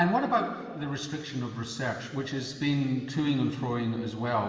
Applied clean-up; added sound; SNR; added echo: none; none; none; reverberation time 1.6 s.